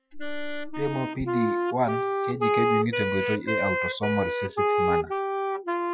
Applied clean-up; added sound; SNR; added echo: classical method Wiener filter.